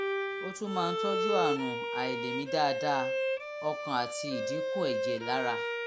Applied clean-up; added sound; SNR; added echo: none; Bowed string instrument; -1 dB; none.